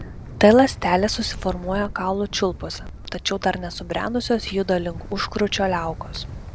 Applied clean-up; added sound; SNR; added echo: none; Wind; 13 dB; none.